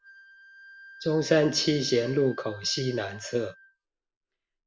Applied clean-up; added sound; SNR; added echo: none; Wind instrument, woodwind instrument; 20 dB; none.